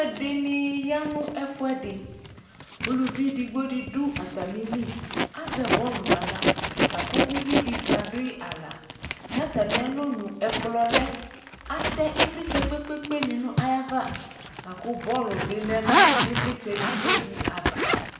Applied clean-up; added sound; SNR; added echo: none; Zipper (clothing); -2 dB; reverberation time 0.9 s.